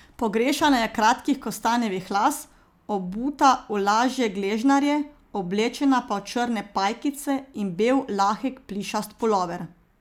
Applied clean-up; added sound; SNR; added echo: none; none; none; none.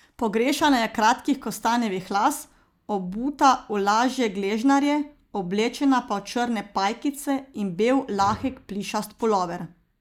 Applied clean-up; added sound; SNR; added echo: neural mask model DeepFilterNet 3.